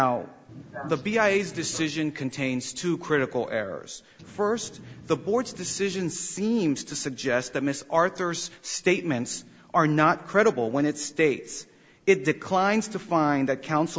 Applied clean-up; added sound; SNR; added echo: none; none; none; none.